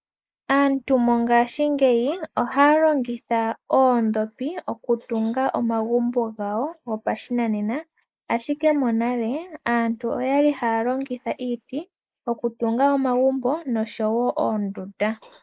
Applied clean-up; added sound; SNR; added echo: neural mask model Resemble Enhance denoiser.